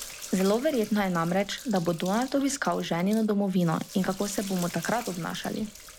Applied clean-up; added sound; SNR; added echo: none; Sink (filling or washing); 16 dB; none.